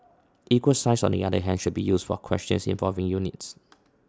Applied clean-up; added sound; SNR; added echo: none; none; none; none.